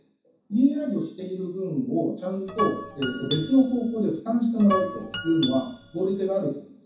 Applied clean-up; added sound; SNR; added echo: none; Guitar; 8 dB; reverberation time 0.7 s.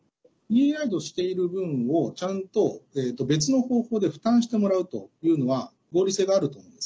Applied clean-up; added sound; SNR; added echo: none; none; none; none.